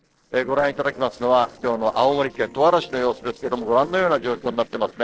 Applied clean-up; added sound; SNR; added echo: neural separator model SepFormer DNS4.